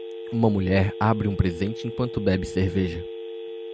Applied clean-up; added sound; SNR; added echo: none; Telephone; 10 dB; none.